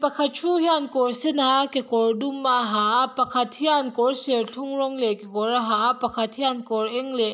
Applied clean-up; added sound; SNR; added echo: none; none; none; none.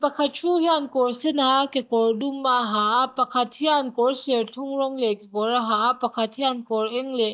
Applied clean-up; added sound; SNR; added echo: neural mask model DeepFilterNet 3.